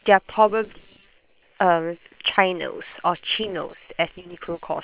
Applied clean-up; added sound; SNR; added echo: neural separator model SepFormer WHAM!.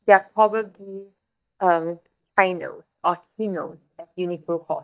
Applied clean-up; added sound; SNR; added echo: neural mask model DeepFilterNet 3.